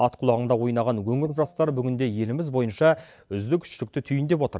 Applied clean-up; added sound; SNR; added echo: neural mask model DeepFilterNet 3.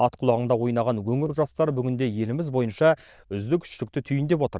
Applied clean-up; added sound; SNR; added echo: neural diffusion model UNIVERSE++.